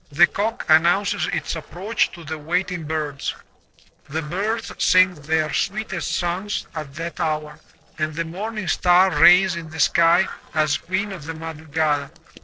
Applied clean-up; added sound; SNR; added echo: neural separator model SepFormer DNS4.